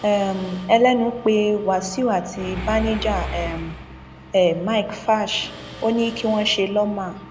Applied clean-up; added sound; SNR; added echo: none; Mechanisms; 13 dB; none.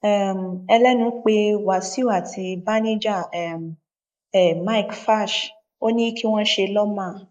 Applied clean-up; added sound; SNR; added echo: neural mask model Resemble Enhance denoiser.